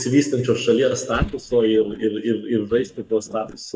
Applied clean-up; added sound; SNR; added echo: neural mask model DeepFilterNet 3.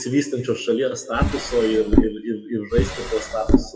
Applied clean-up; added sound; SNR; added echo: classical method WPE with log-MMSE.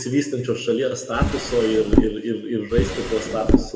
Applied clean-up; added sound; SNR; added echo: none; Drawer open or close; -2 dB; reverberation time 1.5 s.